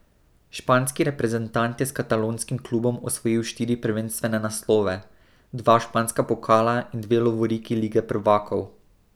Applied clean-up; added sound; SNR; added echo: none; none; none; none.